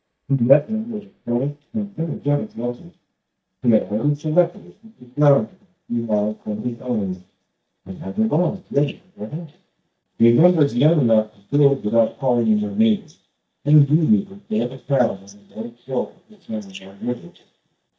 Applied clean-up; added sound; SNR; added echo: neural mask model DeepFilterNet 3.